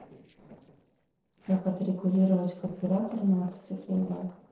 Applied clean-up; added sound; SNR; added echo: neural separator model SepFormer DNS4.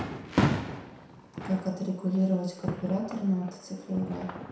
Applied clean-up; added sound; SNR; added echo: none; Fireworks; 3 dB; reverberation time 0.7 s.